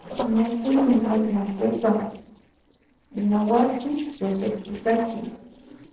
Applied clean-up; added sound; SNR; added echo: neural separator model SepFormer DNS4.